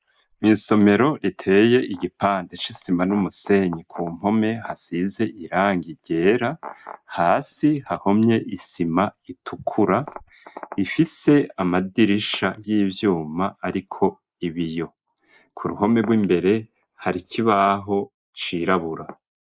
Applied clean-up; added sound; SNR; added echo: neural mask model Resemble Enhance denoiser.